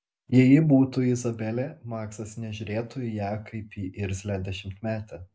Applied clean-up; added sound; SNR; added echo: none; none; none; none.